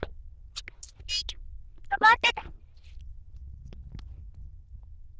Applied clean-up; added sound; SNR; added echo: neural diffusion model UNIVERSE++.